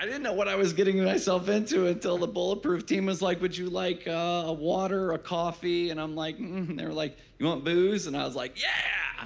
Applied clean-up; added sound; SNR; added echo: none; none; none; none.